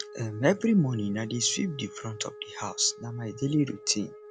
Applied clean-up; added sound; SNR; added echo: none; Wind instrument, woodwind instrument; 17 dB; none.